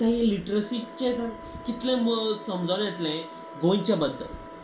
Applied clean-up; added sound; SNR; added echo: none; Wind instrument, woodwind instrument; 17 dB; reverberation time 0.2 s.